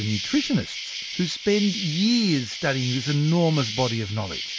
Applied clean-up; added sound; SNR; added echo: none; Insect; 9 dB; none.